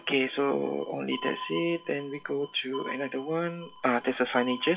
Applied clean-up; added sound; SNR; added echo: classical method WPE with log-MMSE.